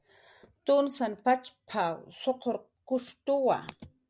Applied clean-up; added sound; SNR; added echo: none; none; none; none.